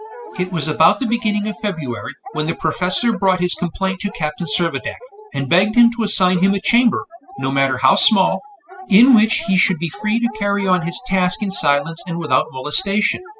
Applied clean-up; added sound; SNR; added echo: classical method spectral subtraction.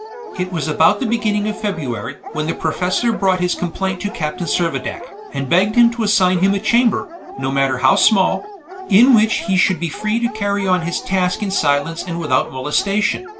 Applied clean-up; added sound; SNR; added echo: none; Dog; 15 dB; none.